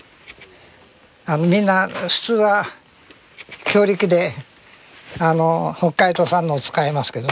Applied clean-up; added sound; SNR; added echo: none; none; none; none.